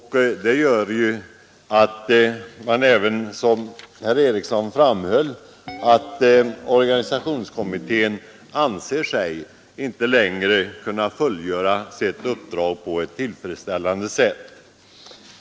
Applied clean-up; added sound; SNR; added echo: none; Guitar; 19 dB; none.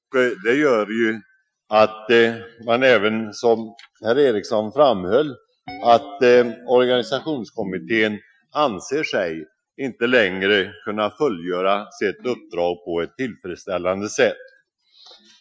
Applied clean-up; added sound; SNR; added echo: classical method Wiener filter.